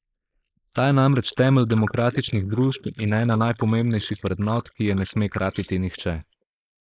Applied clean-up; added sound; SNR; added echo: neural mask model Resemble Enhance denoiser.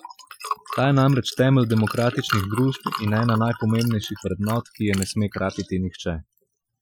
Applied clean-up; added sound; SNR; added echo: classical method Wiener filter.